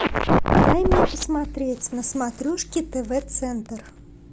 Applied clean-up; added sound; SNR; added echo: none; none; none; none.